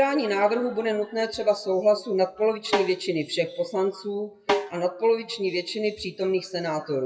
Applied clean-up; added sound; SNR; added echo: classical method WPE with log-MMSE.